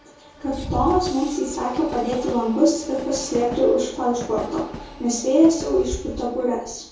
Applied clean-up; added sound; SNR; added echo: none; Train; 13 dB; reverberation time 0.6 s.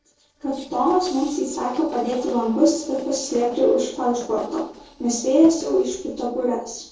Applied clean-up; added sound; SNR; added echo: neural separator model SepFormer DNS4.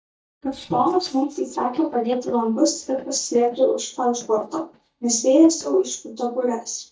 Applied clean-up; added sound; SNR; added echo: neural mask model DeepFilterNet 3.